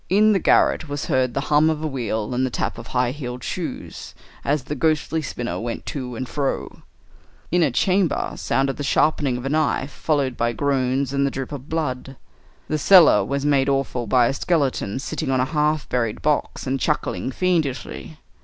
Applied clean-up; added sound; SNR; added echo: none; none; none; none.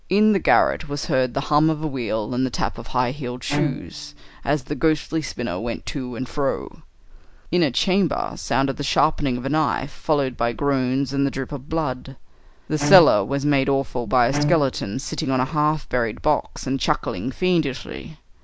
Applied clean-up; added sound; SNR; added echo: none; Bowed string instrument; 8 dB; none.